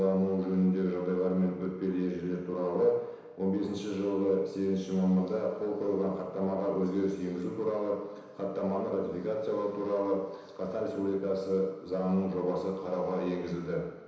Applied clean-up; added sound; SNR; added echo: none; none; none; reverberation time 1.0 s.